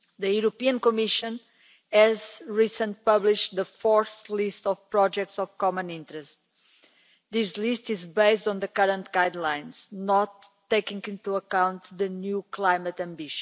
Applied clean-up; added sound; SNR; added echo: none; none; none; none.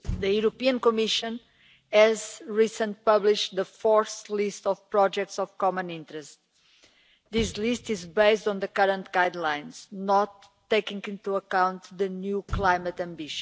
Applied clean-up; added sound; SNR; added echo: none; Motor vehicle (road); 18 dB; none.